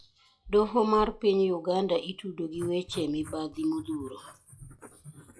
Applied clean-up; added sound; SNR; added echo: classical method log-MMSE.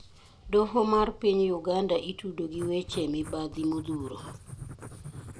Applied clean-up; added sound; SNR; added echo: none; Writing; 15 dB; none.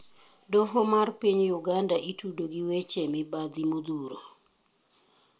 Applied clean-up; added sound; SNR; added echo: none; none; none; none.